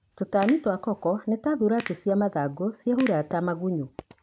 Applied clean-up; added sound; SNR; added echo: none; Crack / Crackle; 17 dB; none.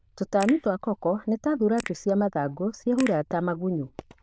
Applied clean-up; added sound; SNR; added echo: neural diffusion model UNIVERSE++.